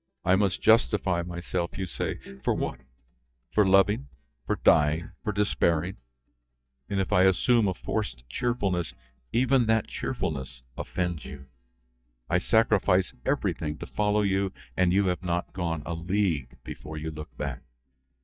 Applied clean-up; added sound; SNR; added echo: neural mask model DeepFilterNet 3.